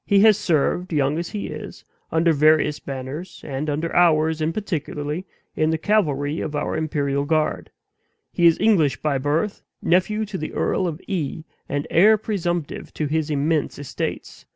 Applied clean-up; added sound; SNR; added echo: none; none; none; none.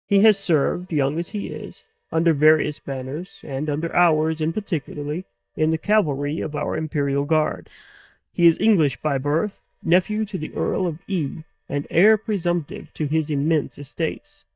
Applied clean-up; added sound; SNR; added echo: neural mask model DeepFilterNet 3.